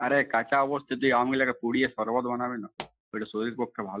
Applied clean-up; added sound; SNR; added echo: classical method Wiener filter.